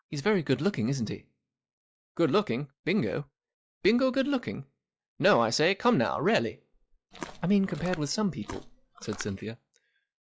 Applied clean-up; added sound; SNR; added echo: classical method log-MMSE.